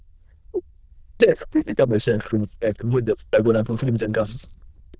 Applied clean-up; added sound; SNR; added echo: neural diffusion model UNIVERSE++.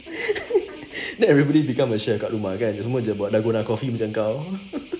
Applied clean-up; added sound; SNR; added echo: none; Cricket; 11 dB; none.